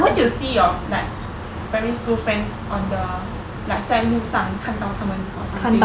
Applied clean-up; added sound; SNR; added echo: none; none; none; none.